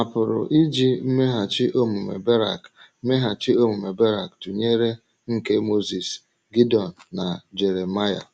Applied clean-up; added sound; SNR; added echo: none; none; none; none.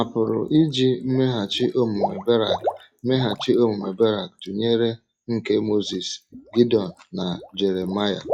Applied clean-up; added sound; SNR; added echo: classical method log-MMSE.